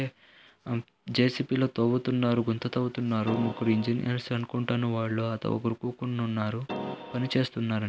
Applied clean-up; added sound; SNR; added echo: none; Keyboard (musical); 8 dB; none.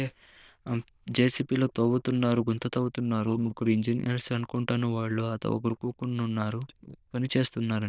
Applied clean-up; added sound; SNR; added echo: neural diffusion model UNIVERSE++.